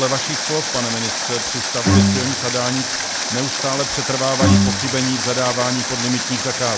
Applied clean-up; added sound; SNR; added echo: none; Water + Bowed string instrument; -3 dB; none.